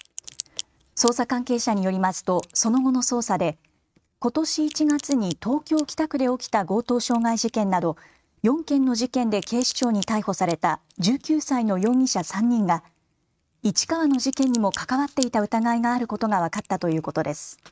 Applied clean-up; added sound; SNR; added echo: neural mask model RNNoise.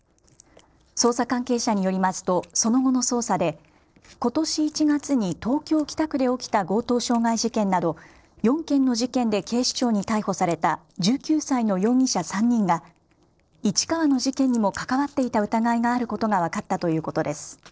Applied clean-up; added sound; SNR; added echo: neural separator model SepFormer DNS4.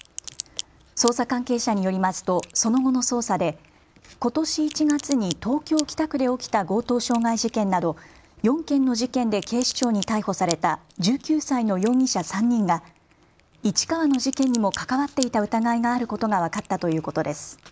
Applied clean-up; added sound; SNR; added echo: none; Crack; 18 dB; none.